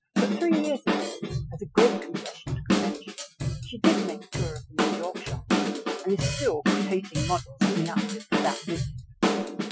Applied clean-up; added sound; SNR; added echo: classical method Wiener filter.